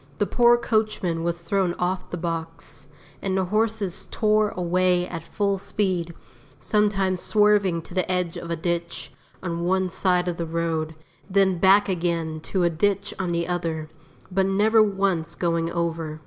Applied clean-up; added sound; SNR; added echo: none; none; none; none.